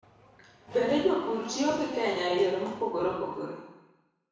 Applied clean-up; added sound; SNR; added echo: none; Race car, auto racing / Accelerating, revving, vroom; 17 dB; reverberation time 1.0 s.